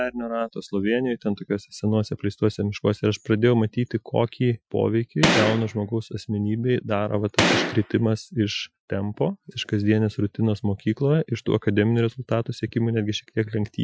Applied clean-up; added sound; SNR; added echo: classical method Wiener filter.